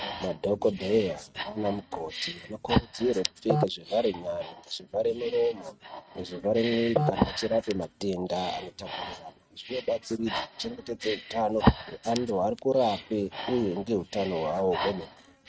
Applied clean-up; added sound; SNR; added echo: neural mask model RNNoise.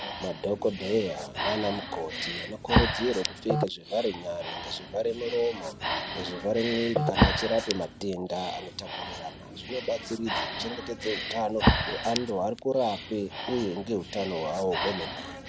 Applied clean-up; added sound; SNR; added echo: none; Breathing; 2 dB; none.